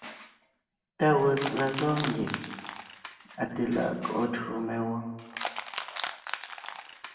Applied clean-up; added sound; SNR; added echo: none; Crushing; 9 dB; reverberation time 1.1 s.